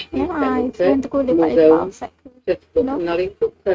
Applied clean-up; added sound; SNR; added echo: neural mask model RNNoise.